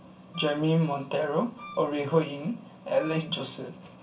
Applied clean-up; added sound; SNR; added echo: none; Wind instrument, woodwind instrument; 19 dB; reverberation time 0.2 s.